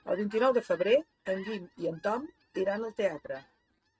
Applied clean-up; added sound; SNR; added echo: neural mask model RNNoise.